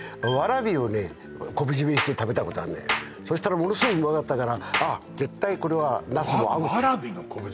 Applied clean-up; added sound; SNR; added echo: none; Clapping; 7 dB; none.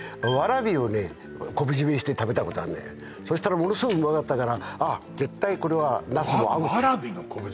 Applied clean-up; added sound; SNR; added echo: none; none; none; none.